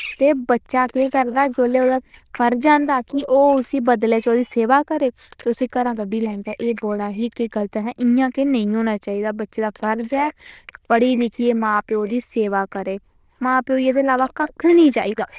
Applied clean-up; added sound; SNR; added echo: neural diffusion model UNIVERSE++.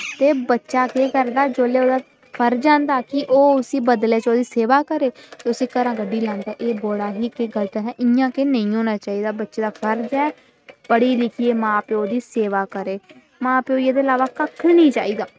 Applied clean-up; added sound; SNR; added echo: neural mask model RNNoise.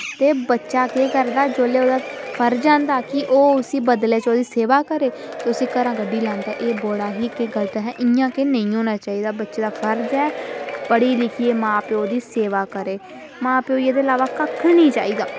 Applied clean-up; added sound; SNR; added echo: none; Applause / Crowd / Cheering; 12 dB; none.